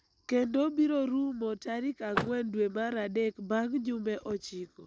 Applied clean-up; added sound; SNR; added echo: none; Vehicle; 7 dB; none.